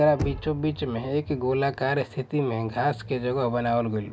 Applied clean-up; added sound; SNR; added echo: none; Knock; 13 dB; none.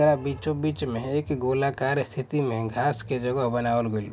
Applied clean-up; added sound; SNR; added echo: none; none; none; none.